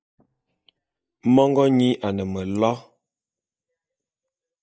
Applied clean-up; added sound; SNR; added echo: neural mask model DeepFilterNet 3.